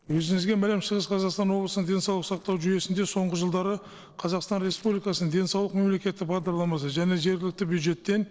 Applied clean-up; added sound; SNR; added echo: neural separator model SepFormer DNS4.